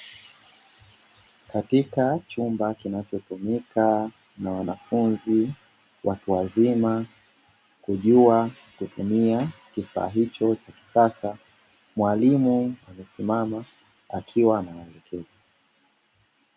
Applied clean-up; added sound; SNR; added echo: none; none; none; none.